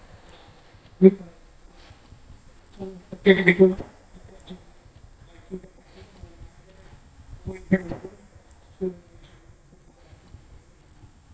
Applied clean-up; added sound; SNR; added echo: neural mask model DeepFilterNet 3.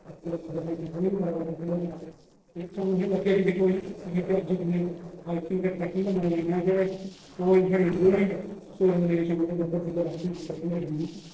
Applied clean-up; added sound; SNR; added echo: neural separator model SepFormer DNS4.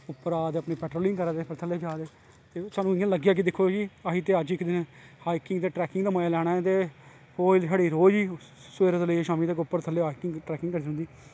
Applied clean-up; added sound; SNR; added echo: none; none; none; none.